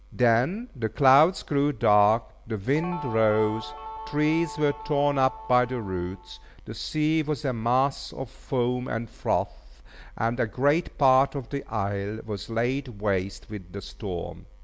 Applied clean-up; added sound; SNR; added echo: none; Guitar; 13 dB; none.